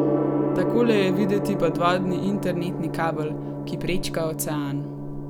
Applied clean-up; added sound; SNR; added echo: none; Gong; 1 dB; none.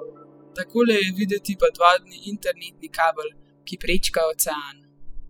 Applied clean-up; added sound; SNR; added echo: classical method spectral subtraction.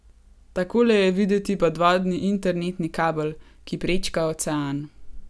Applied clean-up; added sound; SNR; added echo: none; none; none; none.